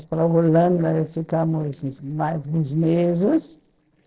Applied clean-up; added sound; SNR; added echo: neural separator model SepFormer DNS4.